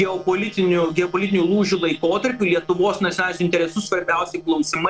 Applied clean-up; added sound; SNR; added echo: neural separator model SepFormer DNS4.